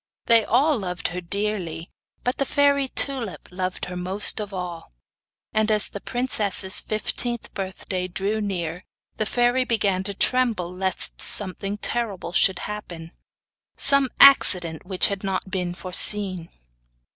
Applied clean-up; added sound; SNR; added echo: none; none; none; none.